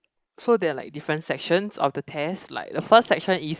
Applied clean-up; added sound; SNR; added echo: neural mask model Resemble Enhance denoiser.